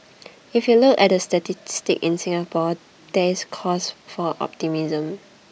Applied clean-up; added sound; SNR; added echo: none; none; none; none.